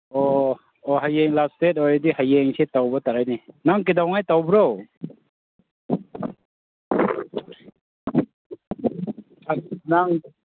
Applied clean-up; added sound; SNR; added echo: none; none; none; none.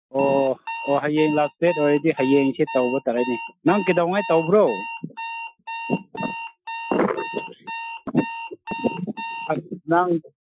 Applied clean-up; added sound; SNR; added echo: classical method Wiener filter.